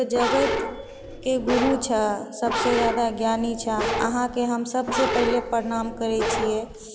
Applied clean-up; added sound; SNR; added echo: none; Bark; 4 dB; none.